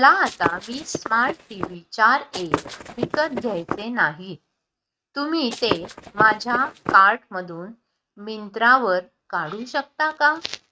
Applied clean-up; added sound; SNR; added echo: neural mask model RNNoise.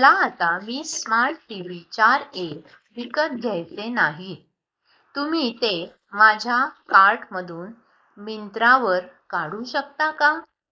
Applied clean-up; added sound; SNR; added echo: neural mask model Resemble Enhance denoiser.